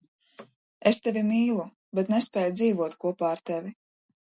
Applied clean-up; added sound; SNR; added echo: none; none; none; none.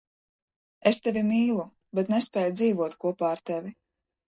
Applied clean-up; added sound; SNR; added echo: neural mask model DeepFilterNet 3.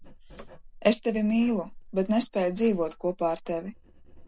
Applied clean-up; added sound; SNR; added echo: none; Writing; 18 dB; none.